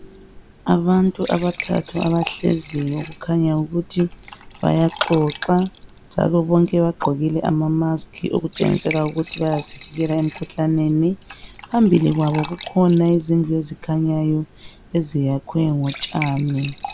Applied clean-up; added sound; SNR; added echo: none; Fill (with liquid) / Trickle, dribble / Glass; 17 dB; none.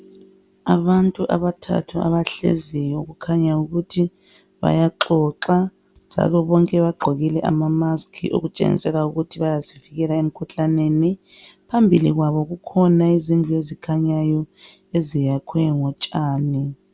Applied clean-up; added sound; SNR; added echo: none; none; none; none.